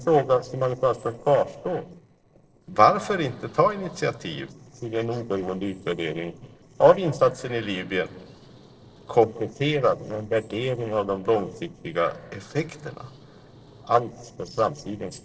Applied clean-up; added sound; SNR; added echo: neural separator model SepFormer DNS4.